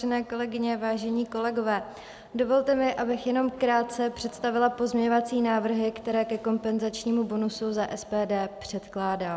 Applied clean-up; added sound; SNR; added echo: none; none; none; none.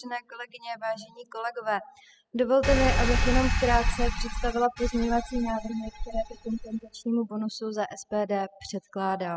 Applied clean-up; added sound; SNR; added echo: classical method spectral subtraction.